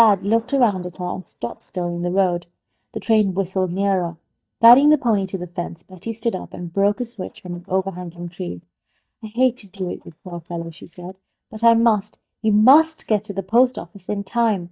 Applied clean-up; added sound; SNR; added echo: neural mask model DeepFilterNet 3.